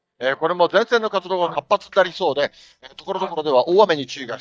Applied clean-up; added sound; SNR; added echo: neural mask model DeepFilterNet 3.